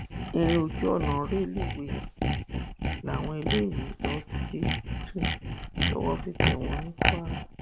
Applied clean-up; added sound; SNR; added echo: none; Sawing; -2 dB; none.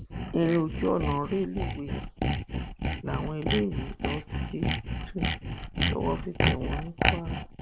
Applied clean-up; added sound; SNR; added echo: neural mask model Resemble Enhance denoiser.